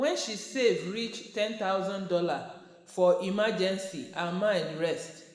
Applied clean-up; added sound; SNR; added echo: none; none; none; reverberation time 1.5 s.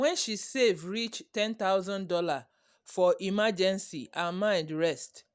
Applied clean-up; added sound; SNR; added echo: none; none; none; none.